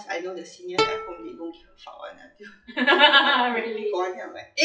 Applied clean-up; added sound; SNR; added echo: classical method WPE with log-MMSE.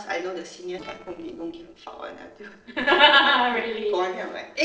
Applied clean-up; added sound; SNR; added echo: neural separator model SepFormer DNS4.